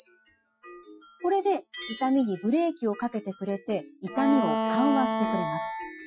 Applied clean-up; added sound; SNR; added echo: classical method Wiener filter.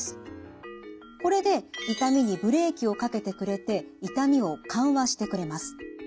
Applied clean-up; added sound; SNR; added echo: none; none; none; none.